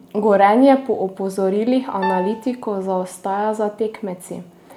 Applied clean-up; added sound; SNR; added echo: none; Piano; 11 dB; none.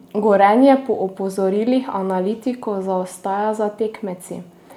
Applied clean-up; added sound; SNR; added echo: none; none; none; none.